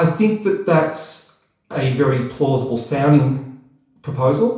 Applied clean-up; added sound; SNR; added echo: none; none; none; reverberation time 0.6 s.